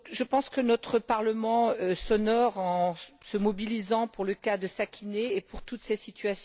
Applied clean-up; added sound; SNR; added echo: none; none; none; none.